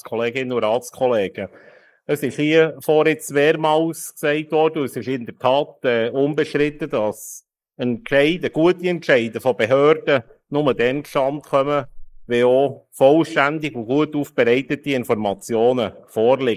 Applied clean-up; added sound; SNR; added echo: neural mask model Resemble Enhance denoiser.